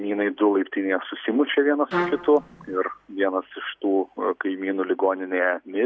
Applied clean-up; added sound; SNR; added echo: none; Trumpet; 5 dB; none.